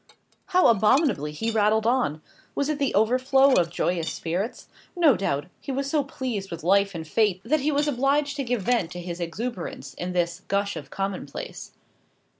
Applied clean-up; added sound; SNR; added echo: none; Dishes, pots, and pans + Cutlery, silverware / Dishes, pots, and pans; 18 dB; none.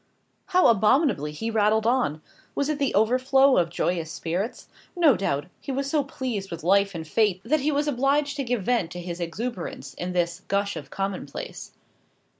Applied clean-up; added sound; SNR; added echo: none; none; none; none.